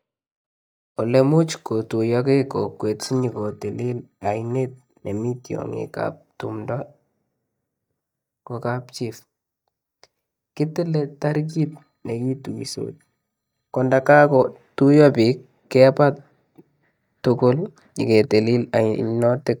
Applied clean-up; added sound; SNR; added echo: neural mask model DeepFilterNet 3.